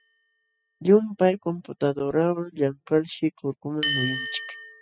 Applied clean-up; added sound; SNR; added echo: classical method spectral subtraction.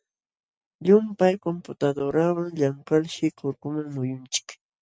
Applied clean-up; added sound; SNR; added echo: none; none; none; none.